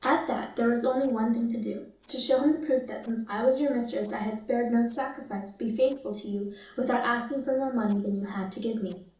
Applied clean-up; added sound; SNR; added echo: neural separator model SepFormer DNS4.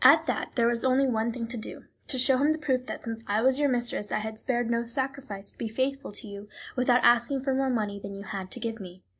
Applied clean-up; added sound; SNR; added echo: none; none; none; none.